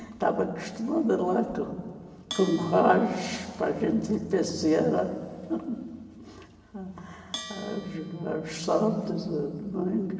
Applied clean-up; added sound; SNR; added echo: none; Bell; 18 dB; reverberation time 1.9 s.